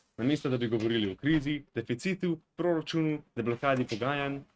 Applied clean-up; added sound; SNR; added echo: neural mask model RNNoise.